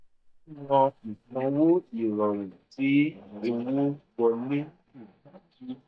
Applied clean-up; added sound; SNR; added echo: neural mask model DeepFilterNet 3.